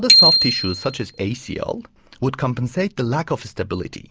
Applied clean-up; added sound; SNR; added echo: none; Bicycle bell; -4 dB; none.